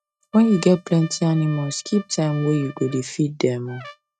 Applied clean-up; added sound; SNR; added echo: neural mask model RNNoise.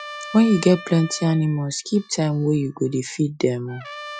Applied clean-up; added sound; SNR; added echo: classical method Wiener filter.